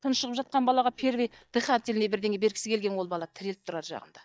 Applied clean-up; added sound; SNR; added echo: neural mask model DeepFilterNet 3.